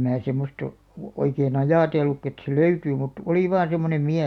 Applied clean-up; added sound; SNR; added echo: none; none; none; none.